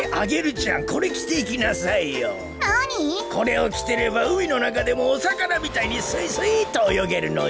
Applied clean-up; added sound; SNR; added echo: none; none; none; none.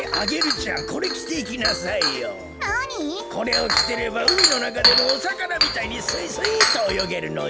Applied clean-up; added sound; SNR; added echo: none; Chink, clink; -1 dB; none.